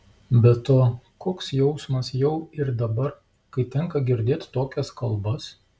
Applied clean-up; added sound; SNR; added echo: none; none; none; none.